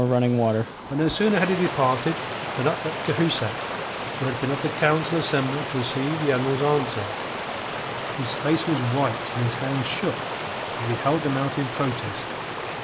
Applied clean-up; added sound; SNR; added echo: none; Stream; 3 dB; none.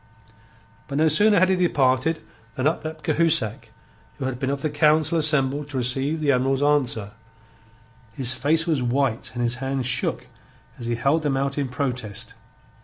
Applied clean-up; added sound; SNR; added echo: none; none; none; none.